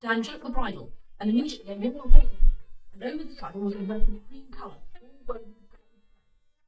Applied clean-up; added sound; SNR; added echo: neural mask model DeepFilterNet 3.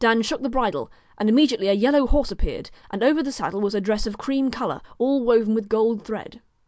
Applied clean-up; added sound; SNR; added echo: none; none; none; none.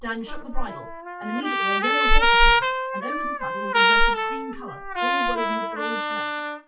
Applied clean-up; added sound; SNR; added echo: classical method WPE with log-MMSE.